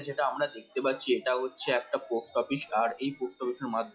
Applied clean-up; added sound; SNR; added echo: classical method log-MMSE.